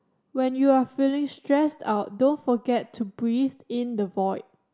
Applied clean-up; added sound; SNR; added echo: none; none; none; none.